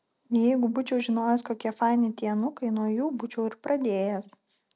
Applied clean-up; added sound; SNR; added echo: none; none; none; none.